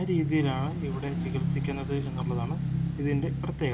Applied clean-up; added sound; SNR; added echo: none; Motorcycle / Engine; -1 dB; reverberation time 0.3 s.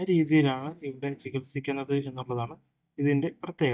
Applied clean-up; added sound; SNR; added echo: neural mask model DeepFilterNet 3.